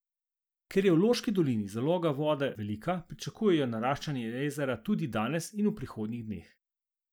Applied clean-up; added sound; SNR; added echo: none; none; none; none.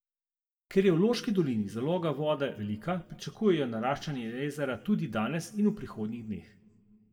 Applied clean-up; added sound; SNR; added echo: none; none; none; reverberation time 0.8 s.